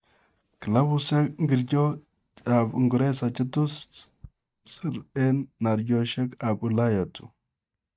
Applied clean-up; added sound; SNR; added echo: neural mask model DeepFilterNet 3.